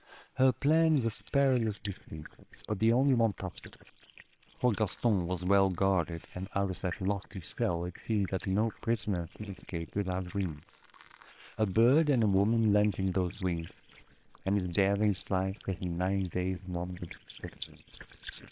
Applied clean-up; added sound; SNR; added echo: neural separator model SepFormer WHAM!.